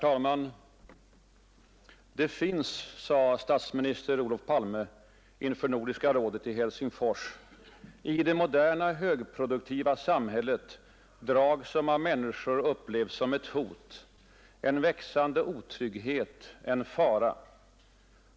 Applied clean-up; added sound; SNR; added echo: none; none; none; none.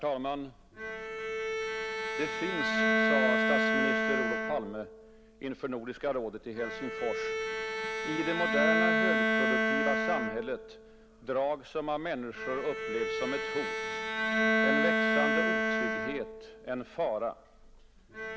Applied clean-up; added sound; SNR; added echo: none; Bowed string instrument; -4 dB; none.